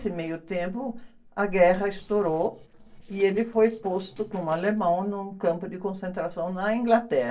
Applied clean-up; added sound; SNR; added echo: neural separator model SepFormer DNS4.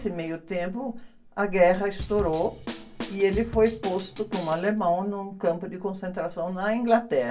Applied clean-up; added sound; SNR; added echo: none; Drum kit; 11 dB; reverberation time 0.2 s.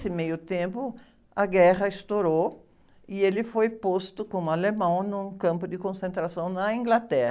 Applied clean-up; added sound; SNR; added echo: none; none; none; none.